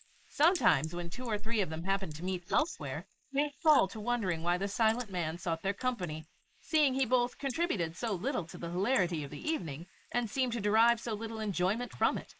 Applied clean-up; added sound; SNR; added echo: neural mask model Resemble Enhance denoiser.